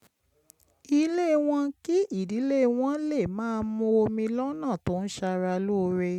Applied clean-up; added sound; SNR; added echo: none; none; none; none.